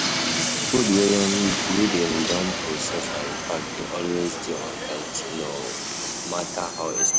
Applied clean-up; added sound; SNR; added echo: none; Train; 0 dB; none.